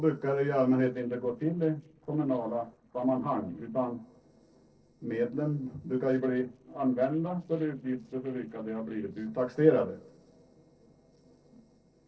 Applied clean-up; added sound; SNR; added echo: neural separator model SepFormer DNS4.